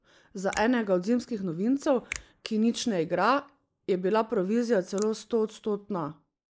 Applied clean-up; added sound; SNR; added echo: neural mask model Resemble Enhance denoiser.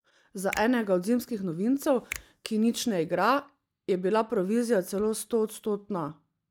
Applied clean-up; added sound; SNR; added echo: neural mask model DeepFilterNet 3.